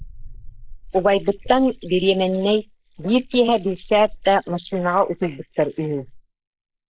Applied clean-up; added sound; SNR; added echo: neural mask model Resemble Enhance denoiser.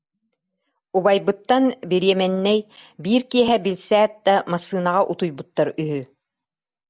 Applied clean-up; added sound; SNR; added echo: none; none; none; none.